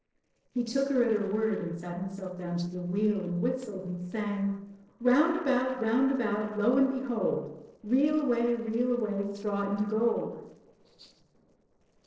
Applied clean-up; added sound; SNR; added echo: neural separator model SepFormer DNS4.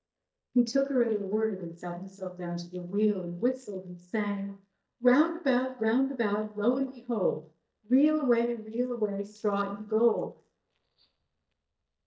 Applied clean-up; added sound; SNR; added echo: neural mask model DeepFilterNet 3.